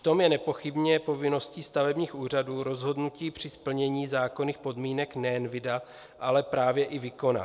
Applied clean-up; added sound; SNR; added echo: none; none; none; none.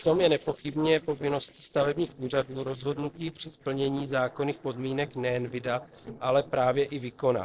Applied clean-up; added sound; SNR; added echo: neural separator model SepFormer DNS4.